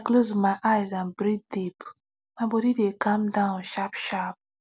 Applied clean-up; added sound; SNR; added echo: none; none; none; none.